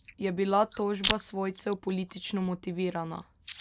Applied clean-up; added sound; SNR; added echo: none; Chewing, mastication; 6 dB; none.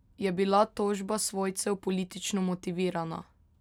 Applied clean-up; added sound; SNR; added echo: none; none; none; none.